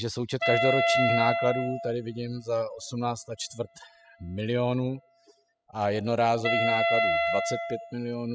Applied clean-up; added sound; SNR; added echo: classical method spectral subtraction.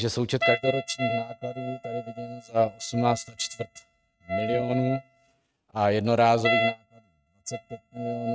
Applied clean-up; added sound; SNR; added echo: neural mask model RNNoise.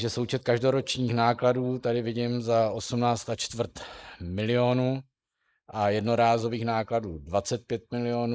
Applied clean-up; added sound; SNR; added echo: neural mask model Resemble Enhance denoiser.